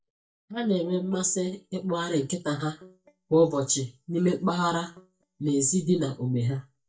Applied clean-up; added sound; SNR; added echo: neural mask model DeepFilterNet 3.